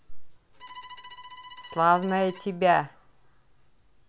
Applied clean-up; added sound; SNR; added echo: none; Bowed string instrument; 19 dB; none.